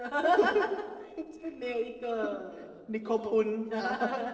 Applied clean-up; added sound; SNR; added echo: neural separator model SepFormer DNS4.